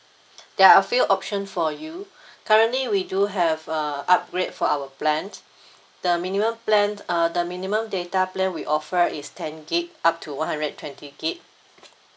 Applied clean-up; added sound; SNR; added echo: none; none; none; none.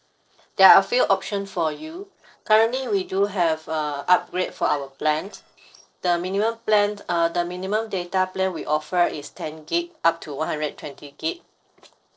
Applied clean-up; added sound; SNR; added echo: neural separator model SepFormer DNS4.